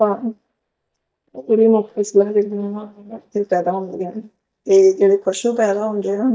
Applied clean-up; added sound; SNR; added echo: neural mask model DeepFilterNet 3.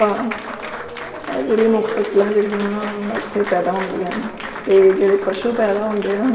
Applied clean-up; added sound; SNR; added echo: none; Applause; 12 dB; reverberation time 2.4 s.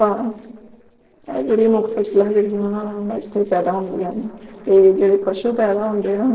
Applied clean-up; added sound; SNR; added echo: neural separator model SepFormer DNS4.